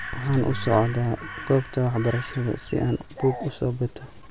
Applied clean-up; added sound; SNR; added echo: none; Crow; 15 dB; none.